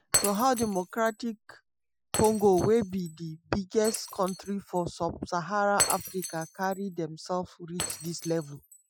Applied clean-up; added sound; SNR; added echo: classical method Wiener filter.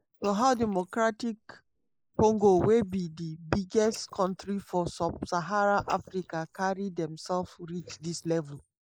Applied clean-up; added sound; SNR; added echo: neural mask model Resemble Enhance denoiser.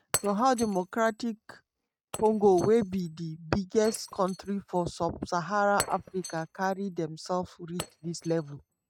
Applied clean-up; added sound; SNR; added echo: neural mask model RNNoise.